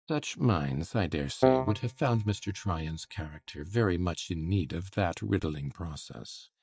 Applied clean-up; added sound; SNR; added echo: neural mask model DeepFilterNet 3.